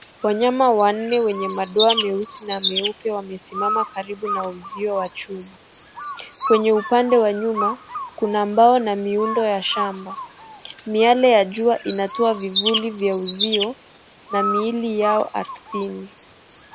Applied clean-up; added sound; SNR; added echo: none; Bird; 5 dB; none.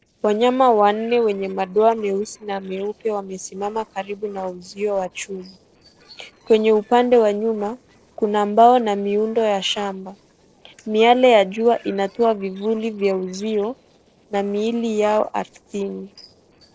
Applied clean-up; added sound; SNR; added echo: neural separator model SepFormer DNS4.